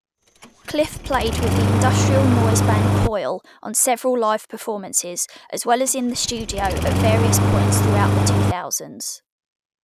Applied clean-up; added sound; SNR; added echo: none; Engine starting; -5 dB; none.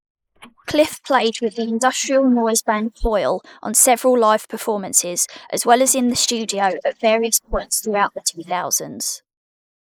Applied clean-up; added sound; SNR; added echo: neural mask model Resemble Enhance denoiser.